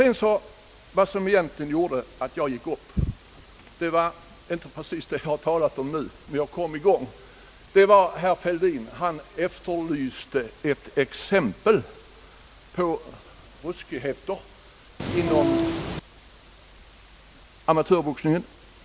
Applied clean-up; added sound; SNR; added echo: none; Train; -1 dB; none.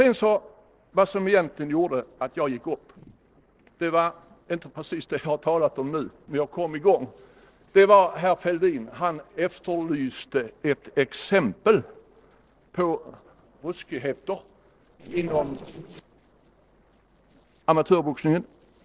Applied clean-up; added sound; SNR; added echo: neural separator model SepFormer DNS4.